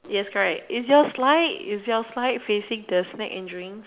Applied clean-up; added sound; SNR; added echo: none; none; none; none.